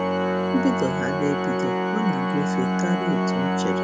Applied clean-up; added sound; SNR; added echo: none; Organ; -4 dB; none.